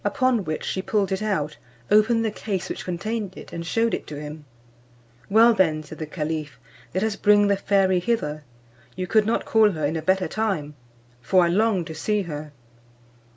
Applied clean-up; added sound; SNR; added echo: none; none; none; none.